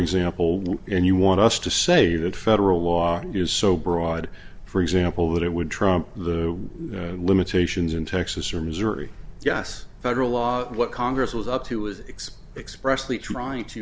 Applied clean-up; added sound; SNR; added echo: none; none; none; none.